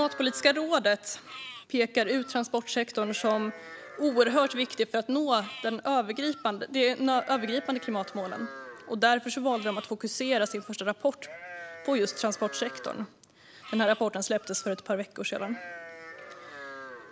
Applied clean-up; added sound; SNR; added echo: none; Livestock, farm animals, working animals; 16 dB; none.